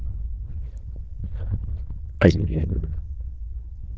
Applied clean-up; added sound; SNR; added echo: neural diffusion model UNIVERSE++.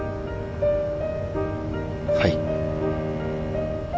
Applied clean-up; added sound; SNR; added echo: none; Bowed string instrument; 7 dB; none.